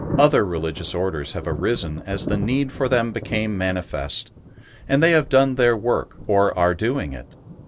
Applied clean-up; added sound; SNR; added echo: none; Thunder; 12 dB; none.